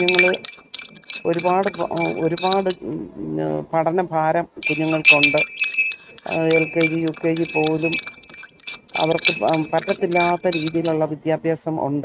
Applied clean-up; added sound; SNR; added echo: neural mask model RNNoise.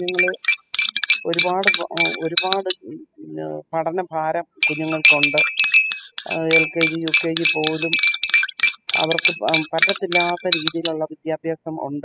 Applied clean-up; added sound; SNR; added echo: classical method spectral subtraction.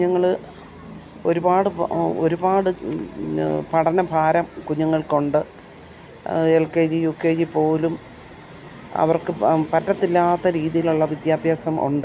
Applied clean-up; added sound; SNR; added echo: none; none; none; none.